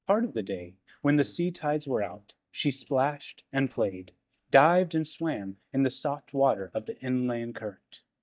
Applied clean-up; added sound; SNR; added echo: neural mask model DeepFilterNet 3.